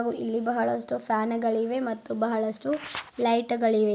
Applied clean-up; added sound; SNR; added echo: none; none; none; none.